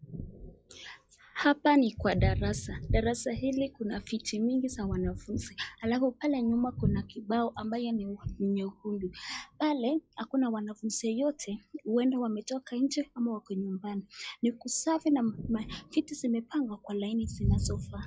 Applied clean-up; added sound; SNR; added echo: classical method log-MMSE.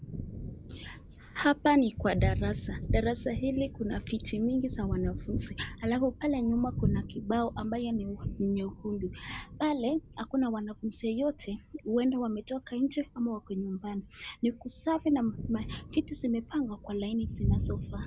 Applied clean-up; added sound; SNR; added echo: none; Thunder; 6 dB; none.